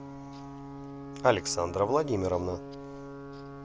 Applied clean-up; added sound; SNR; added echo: none; Alarm / Ocean / Boat, Water vehicle; 10 dB; none.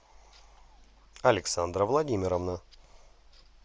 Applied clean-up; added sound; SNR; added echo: none; none; none; none.